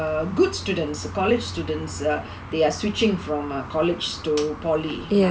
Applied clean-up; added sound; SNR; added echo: none; none; none; none.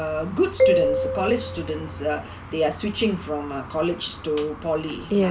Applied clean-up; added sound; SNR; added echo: none; Marimba, xylophone; -1 dB; none.